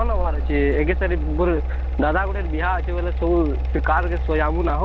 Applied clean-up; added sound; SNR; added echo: none; Mechanical fan; -1 dB; none.